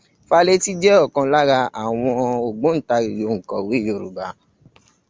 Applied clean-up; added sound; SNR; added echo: none; none; none; none.